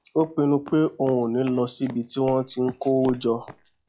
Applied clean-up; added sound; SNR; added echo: classical method log-MMSE.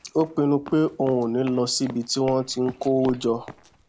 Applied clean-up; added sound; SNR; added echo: none; Run; 18 dB; none.